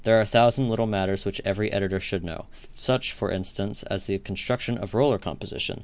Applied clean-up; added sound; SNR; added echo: none; none; none; none.